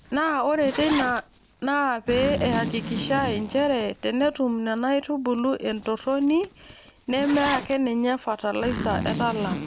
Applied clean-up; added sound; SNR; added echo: none; Zipper (clothing); 9 dB; none.